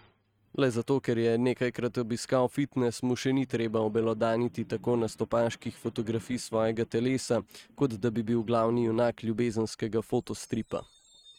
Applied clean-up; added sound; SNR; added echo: neural mask model RNNoise.